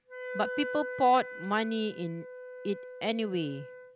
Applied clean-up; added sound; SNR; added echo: none; Wind instrument, woodwind instrument; 9 dB; none.